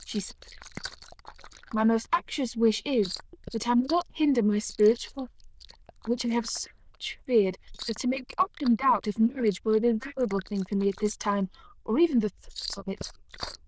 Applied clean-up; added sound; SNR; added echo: neural diffusion model UNIVERSE++.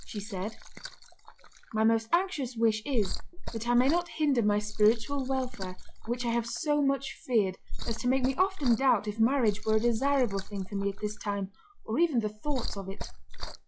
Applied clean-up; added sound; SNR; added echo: classical method log-MMSE.